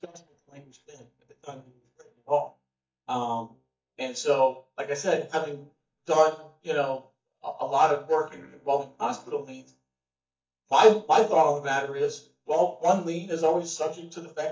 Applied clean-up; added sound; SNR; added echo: neural mask model DeepFilterNet 3.